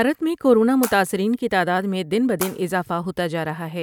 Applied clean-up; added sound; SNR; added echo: none; Water / Splash, splatter; 18 dB; none.